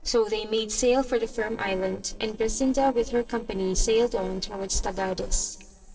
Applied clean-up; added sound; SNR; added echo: neural separator model SepFormer DNS4.